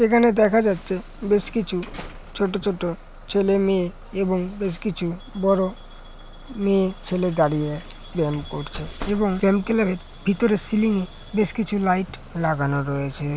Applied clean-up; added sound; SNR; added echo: none; Bus / Alarm; 16 dB; none.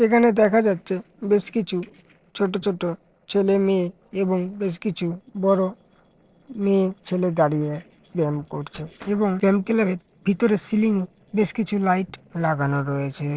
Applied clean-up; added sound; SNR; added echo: neural separator model SepFormer DNS4.